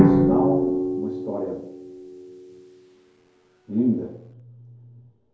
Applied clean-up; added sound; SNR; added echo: none; Drum; -5 dB; reverberation time 2.4 s.